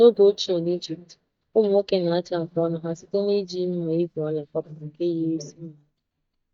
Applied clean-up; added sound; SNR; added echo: neural mask model DeepFilterNet 3.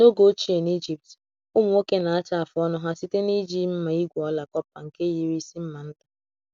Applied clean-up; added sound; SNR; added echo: none; none; none; none.